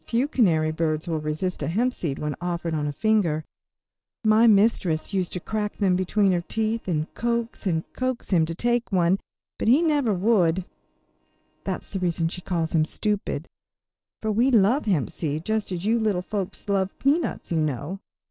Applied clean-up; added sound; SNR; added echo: neural separator model SepFormer DNS4.